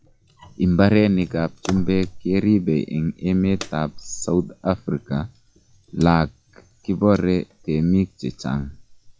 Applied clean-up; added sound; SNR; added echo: classical method log-MMSE.